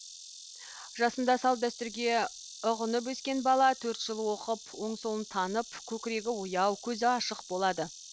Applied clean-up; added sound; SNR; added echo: neural mask model RNNoise.